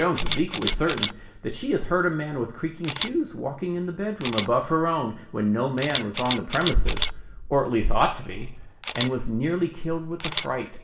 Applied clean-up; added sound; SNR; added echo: none; Camera; 8 dB; reverberation time 0.9 s.